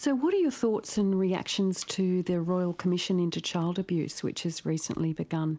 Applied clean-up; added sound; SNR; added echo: neural mask model Resemble Enhance denoiser.